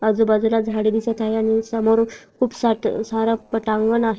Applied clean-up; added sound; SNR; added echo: neural separator model SepFormer DNS4.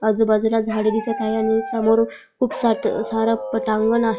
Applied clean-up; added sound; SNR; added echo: classical method log-MMSE.